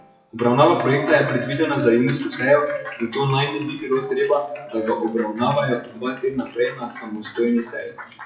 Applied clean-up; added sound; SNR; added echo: classical method WPE with log-MMSE.